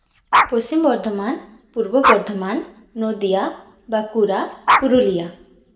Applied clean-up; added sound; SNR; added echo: none; Dog; 3 dB; reverberation time 0.7 s.